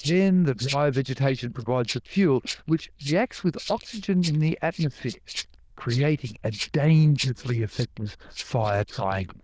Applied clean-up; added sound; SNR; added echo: neural diffusion model UNIVERSE++.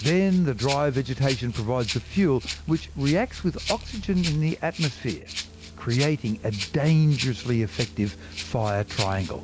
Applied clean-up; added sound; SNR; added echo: none; Rattle (instrument); 12 dB; none.